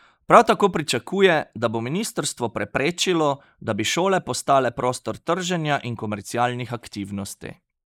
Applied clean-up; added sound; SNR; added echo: neural mask model Resemble Enhance denoiser.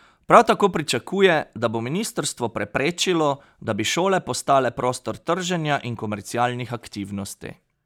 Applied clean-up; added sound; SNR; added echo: none; none; none; none.